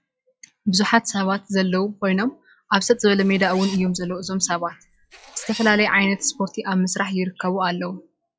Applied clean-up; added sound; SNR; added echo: classical method log-MMSE.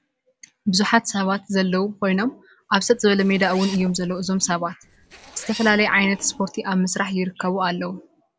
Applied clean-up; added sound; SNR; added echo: none; Zipper (clothing); 18 dB; none.